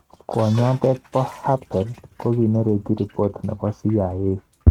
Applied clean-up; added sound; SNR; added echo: neural mask model RNNoise.